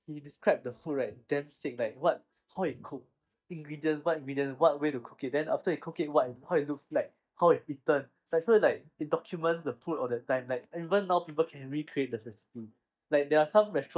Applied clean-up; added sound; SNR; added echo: neural mask model DeepFilterNet 3.